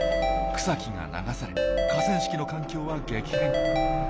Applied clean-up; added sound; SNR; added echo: none; Ringtone / Keyboard (musical); -2 dB; none.